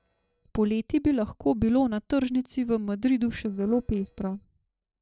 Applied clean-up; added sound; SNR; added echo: neural separator model SepFormer DNS4.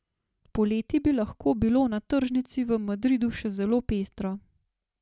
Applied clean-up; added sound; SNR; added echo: none; none; none; none.